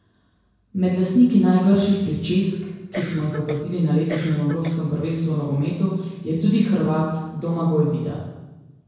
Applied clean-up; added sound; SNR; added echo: none; Cough; 14 dB; reverberation time 1.0 s.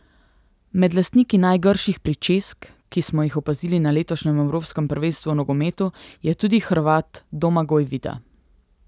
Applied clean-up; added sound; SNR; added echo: none; none; none; none.